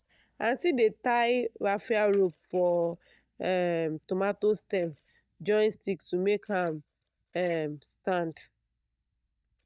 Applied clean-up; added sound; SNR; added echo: neural mask model DeepFilterNet 3.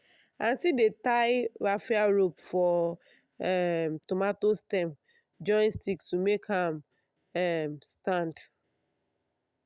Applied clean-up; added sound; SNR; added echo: none; none; none; none.